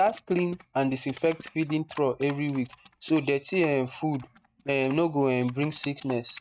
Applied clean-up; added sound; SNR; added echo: neural mask model RNNoise.